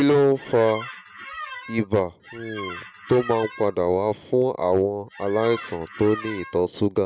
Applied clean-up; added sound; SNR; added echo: none; Squeak; 15 dB; none.